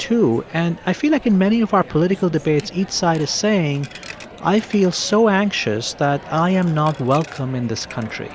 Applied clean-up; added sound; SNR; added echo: none; Coin (dropping); 19 dB; none.